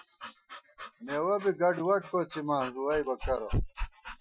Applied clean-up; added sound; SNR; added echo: classical method Wiener filter.